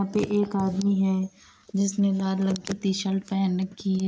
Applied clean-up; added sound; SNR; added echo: none; none; none; none.